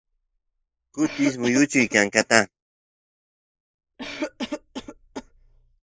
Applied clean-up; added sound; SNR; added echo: neural mask model Resemble Enhance denoiser.